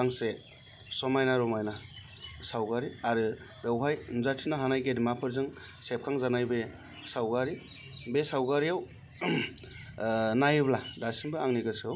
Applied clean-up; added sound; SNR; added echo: none; none; none; none.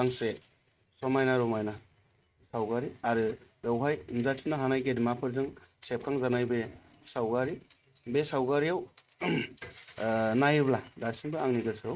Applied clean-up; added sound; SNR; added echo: neural mask model RNNoise.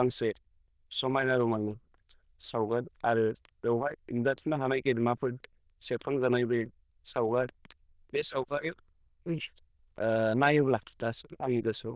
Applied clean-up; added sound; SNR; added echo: neural diffusion model UNIVERSE++.